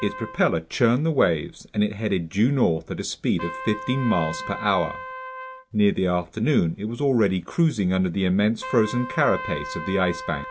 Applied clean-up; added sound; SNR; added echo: none; Trumpet; 14 dB; none.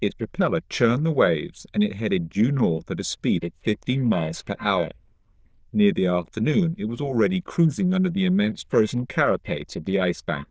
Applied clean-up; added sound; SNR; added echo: neural diffusion model UNIVERSE++.